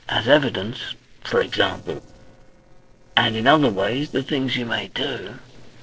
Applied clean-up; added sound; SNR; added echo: neural separator model SepFormer DNS4.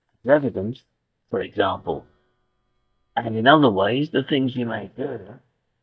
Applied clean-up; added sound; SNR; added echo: neural mask model DeepFilterNet 3.